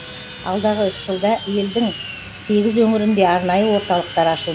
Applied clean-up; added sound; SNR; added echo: none; Sawing; 14 dB; none.